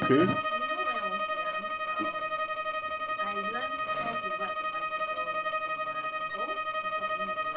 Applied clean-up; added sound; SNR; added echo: none; Bowed string instrument; -5 dB; none.